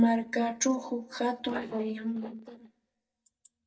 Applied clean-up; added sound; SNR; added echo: neural mask model DeepFilterNet 3.